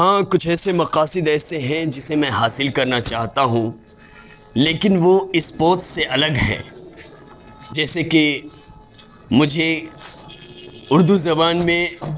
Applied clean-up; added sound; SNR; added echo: neural separator model SepFormer DNS4.